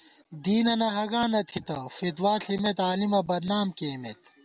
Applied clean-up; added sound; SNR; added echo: none; none; none; none.